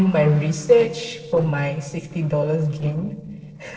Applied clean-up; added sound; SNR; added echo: neural separator model SepFormer DNS4.